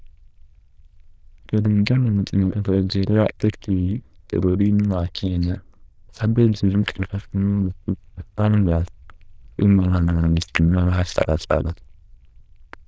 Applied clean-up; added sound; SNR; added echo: neural diffusion model UNIVERSE++.